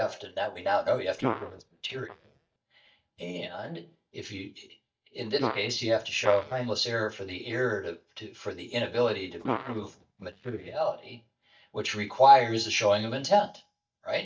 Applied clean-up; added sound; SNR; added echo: neural mask model DeepFilterNet 3.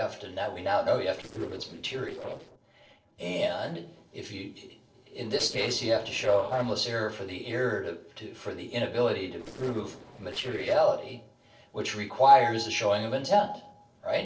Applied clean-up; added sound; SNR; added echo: neural separator model SepFormer DNS4.